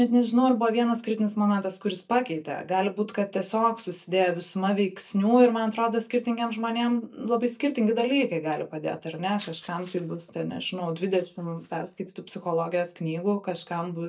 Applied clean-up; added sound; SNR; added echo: neural mask model DeepFilterNet 3.